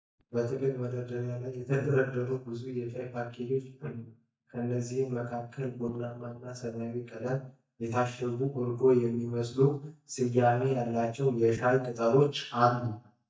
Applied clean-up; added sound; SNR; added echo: neural mask model DeepFilterNet 3.